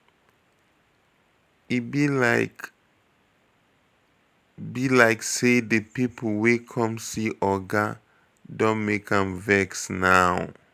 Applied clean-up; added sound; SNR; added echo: none; none; none; none.